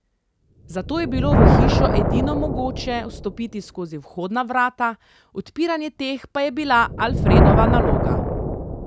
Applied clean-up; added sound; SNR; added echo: none; Thunder; -4 dB; none.